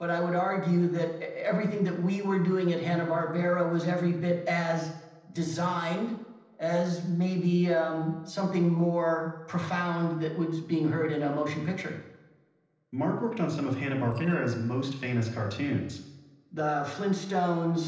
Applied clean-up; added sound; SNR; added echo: neural separator model SepFormer DNS4.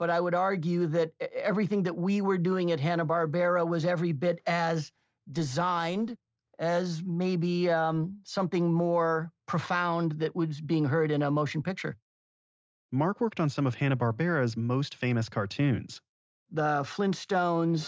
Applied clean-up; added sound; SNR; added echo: none; none; none; none.